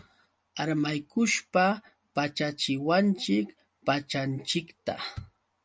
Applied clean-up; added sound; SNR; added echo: none; none; none; none.